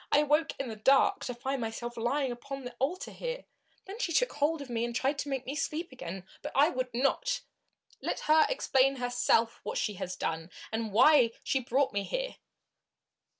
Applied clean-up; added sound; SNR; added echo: none; none; none; none.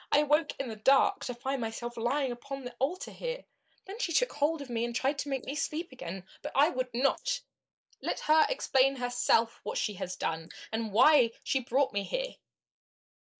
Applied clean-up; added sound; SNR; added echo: neural mask model Resemble Enhance denoiser.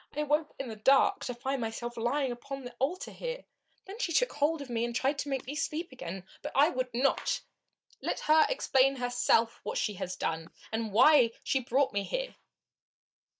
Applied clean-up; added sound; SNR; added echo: neural mask model DeepFilterNet 3.